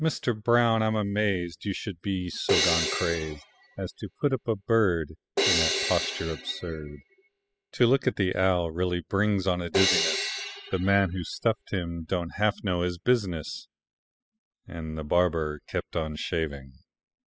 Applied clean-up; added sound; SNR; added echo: classical method spectral subtraction.